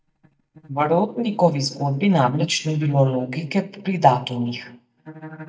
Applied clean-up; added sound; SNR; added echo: neural mask model DeepFilterNet 3.